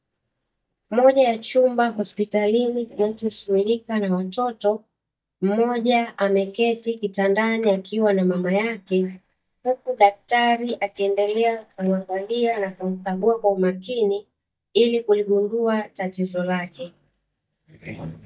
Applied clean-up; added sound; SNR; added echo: neural mask model DeepFilterNet 3.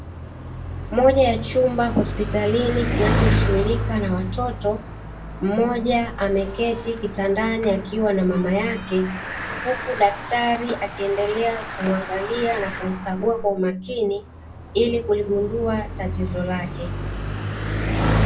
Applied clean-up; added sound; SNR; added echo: none; Bicycle; 5 dB; reverberation time 0.2 s.